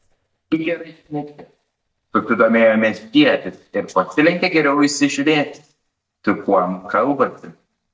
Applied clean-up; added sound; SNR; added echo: neural mask model DeepFilterNet 3.